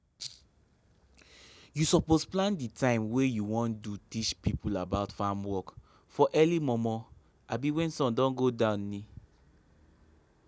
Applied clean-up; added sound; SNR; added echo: none; none; none; none.